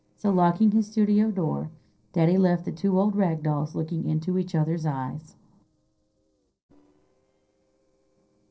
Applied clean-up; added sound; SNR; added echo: neural separator model SepFormer DNS4.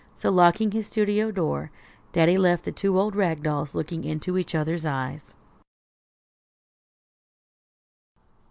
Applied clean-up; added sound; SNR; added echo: none; none; none; none.